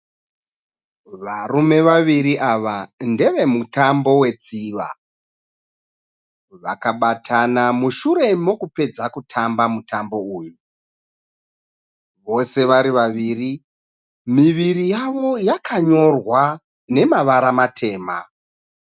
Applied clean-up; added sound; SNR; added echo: none; none; none; none.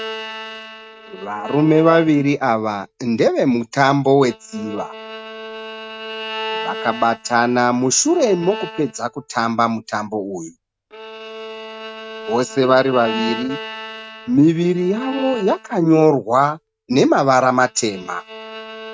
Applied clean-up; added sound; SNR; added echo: neural mask model RNNoise.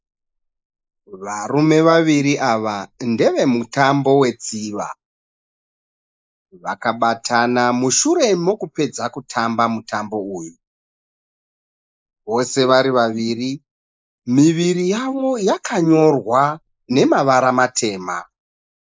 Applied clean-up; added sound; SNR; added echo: neural mask model Resemble Enhance denoiser.